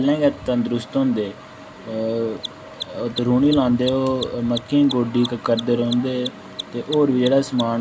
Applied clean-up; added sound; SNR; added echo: none; Mechanisms; 17 dB; none.